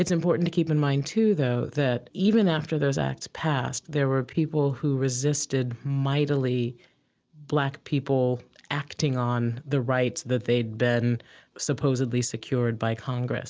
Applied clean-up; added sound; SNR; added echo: none; none; none; none.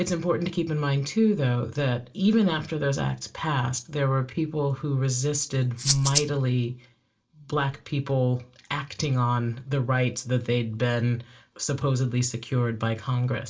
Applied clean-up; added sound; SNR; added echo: none; Rattle (instrument); 0 dB; reverberation time 0.2 s.